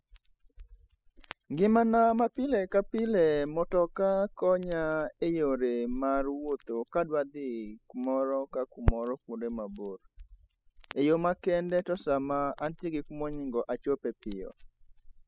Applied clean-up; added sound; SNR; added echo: classical method spectral subtraction.